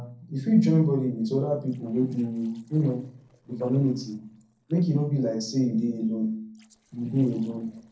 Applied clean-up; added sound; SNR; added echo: neural separator model SepFormer DNS4.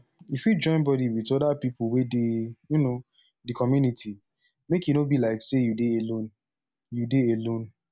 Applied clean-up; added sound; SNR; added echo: none; none; none; none.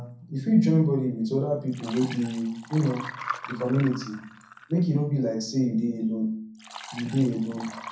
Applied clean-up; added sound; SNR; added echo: none; Liquid; 16 dB; reverberation time 0.6 s.